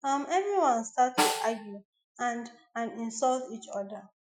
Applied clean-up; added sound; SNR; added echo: classical method Wiener filter.